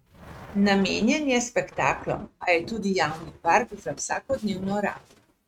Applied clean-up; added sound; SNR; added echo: neural mask model RNNoise.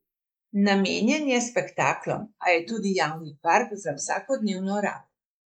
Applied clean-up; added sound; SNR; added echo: neural mask model Resemble Enhance denoiser.